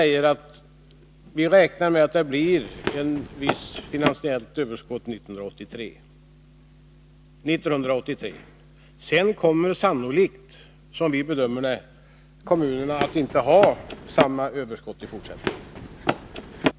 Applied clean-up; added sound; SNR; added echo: none; Run; 5 dB; none.